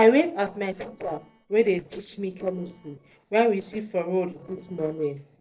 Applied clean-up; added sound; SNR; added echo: neural separator model SepFormer DNS4.